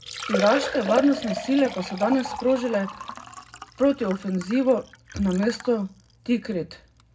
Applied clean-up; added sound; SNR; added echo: none; Liquid; 9 dB; reverberation time 0.3 s.